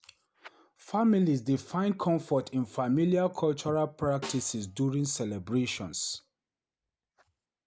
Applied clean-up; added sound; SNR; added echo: none; Snare drum; 19 dB; none.